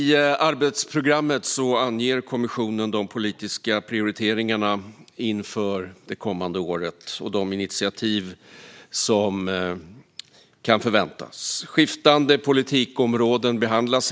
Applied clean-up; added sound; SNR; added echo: none; none; none; none.